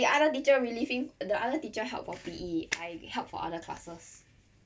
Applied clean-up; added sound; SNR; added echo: none; none; none; none.